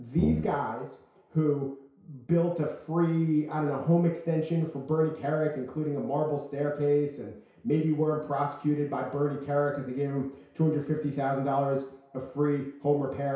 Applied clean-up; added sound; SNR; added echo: none; Brass instrument; 2 dB; reverberation time 0.6 s.